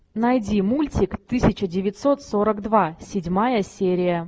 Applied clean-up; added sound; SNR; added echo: none; none; none; none.